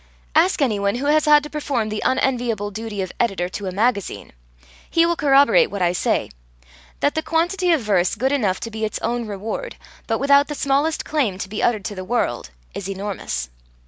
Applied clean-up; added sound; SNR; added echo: none; none; none; none.